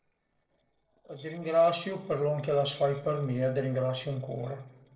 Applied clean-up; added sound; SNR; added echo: neural separator model SepFormer DNS4.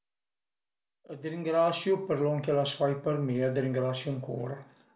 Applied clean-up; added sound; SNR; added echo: none; none; none; none.